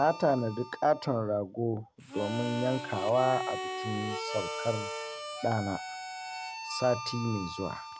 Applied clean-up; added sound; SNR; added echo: none; Harmonica; 7 dB; none.